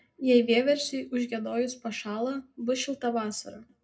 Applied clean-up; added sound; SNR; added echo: none; none; none; reverberation time 0.2 s.